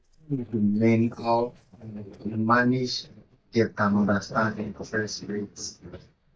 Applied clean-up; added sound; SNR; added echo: neural mask model DeepFilterNet 3.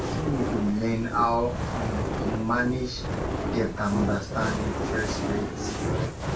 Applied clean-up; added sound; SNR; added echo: none; Fire; 0 dB; reverberation time 0.2 s.